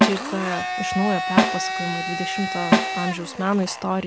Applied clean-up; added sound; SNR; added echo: none; Snare drum + Domestic sounds, home sounds; -2 dB; none.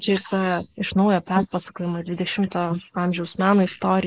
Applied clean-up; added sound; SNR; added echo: neural mask model Resemble Enhance denoiser.